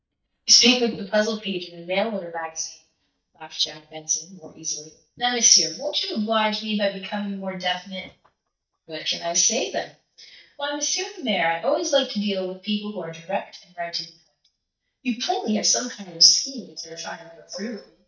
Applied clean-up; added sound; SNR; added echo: neural mask model DeepFilterNet 3.